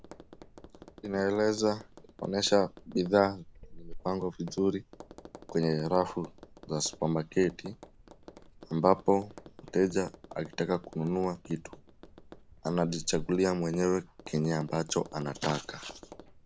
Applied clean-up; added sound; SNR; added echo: none; Tap; 18 dB; none.